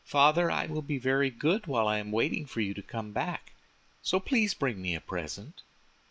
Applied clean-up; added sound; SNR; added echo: none; none; none; none.